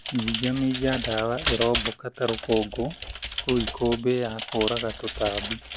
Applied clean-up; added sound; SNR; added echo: none; Computer keyboard; 6 dB; none.